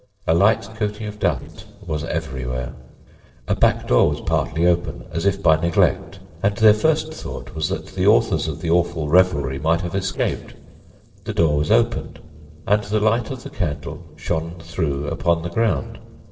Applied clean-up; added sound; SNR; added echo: neural separator model SepFormer DNS4.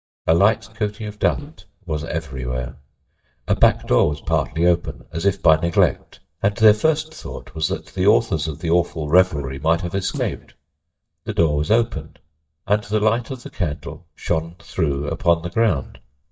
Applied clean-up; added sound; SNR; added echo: neural mask model DeepFilterNet 3.